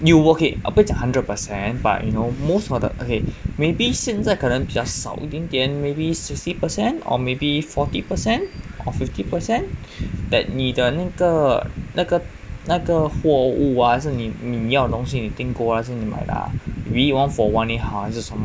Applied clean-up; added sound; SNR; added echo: none; none; none; none.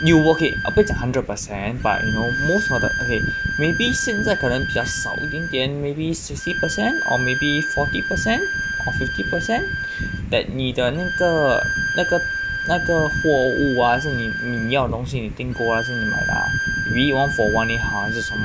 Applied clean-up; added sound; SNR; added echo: none; Bowed string instrument; 4 dB; none.